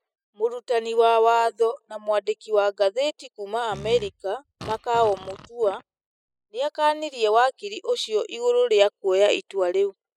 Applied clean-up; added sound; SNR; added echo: classical method spectral subtraction.